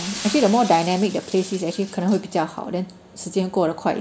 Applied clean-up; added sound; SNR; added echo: none; Shatter; 16 dB; none.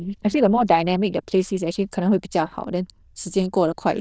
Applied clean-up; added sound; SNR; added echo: neural diffusion model UNIVERSE++.